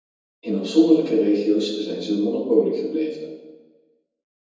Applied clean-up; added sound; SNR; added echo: none; none; none; reverberation time 1.1 s.